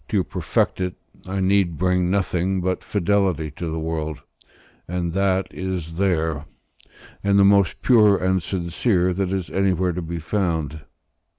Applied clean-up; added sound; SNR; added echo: none; none; none; none.